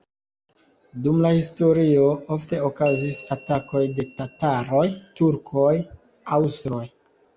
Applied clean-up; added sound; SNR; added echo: none; Bell; 18 dB; none.